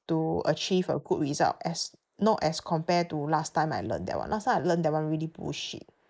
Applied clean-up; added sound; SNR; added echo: neural mask model Resemble Enhance denoiser.